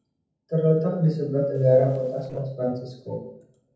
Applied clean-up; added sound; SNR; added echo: neural separator model SepFormer DNS4.